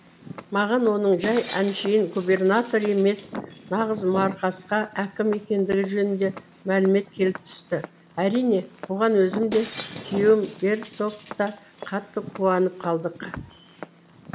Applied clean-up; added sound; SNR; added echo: none; Walk, footsteps + Shatter; 15 dB; none.